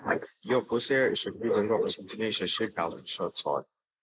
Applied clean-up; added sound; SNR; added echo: neural mask model Resemble Enhance denoiser.